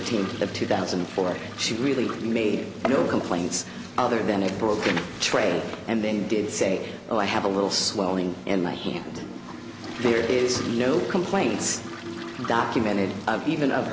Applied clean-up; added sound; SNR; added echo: none; Toilet flush; 17 dB; none.